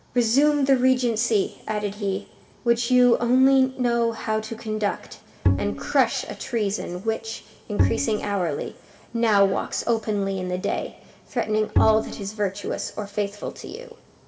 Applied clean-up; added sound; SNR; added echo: none; Bowed string instrument; -1 dB; reverberation time 2.3 s.